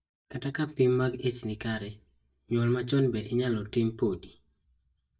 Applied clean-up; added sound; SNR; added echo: neural mask model DeepFilterNet 3.